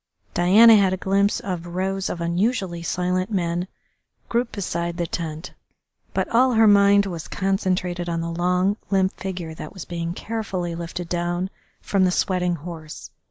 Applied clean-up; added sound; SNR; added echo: neural mask model Resemble Enhance denoiser.